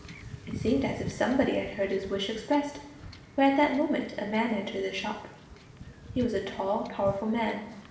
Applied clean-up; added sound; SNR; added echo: none; Wind / Ocean / Boat, Water vehicle; 14 dB; reverberation time 0.7 s.